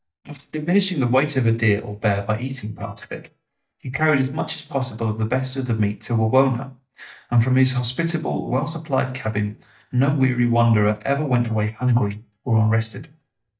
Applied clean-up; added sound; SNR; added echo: neural mask model DeepFilterNet 3.